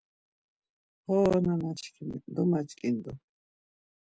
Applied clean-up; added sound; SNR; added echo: none; none; none; none.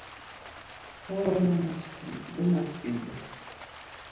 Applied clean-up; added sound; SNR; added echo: none; Stream; 14 dB; reverberation time 0.9 s.